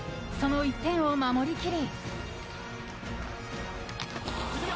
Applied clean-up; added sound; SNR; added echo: none; none; none; none.